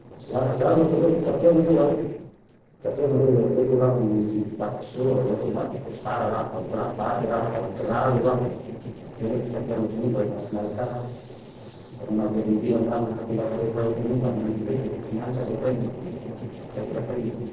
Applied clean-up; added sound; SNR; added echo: neural separator model SepFormer DNS4.